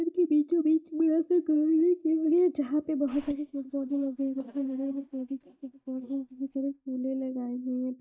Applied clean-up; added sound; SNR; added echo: neural mask model DeepFilterNet 3.